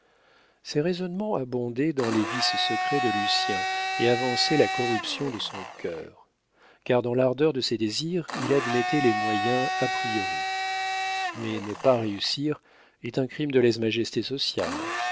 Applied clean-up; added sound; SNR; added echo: none; Domestic sounds, home sounds; 4 dB; none.